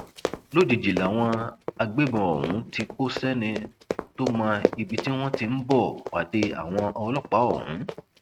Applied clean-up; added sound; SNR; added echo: neural mask model RNNoise.